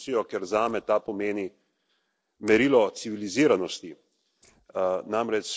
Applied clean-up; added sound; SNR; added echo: neural separator model SepFormer DNS4.